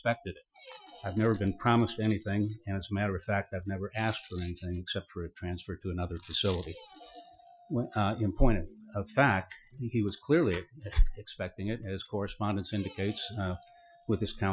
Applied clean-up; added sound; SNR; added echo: classical method Wiener filter.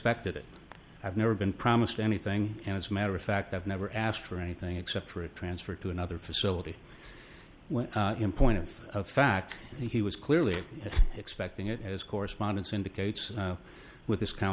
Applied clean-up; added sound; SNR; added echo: none; none; none; none.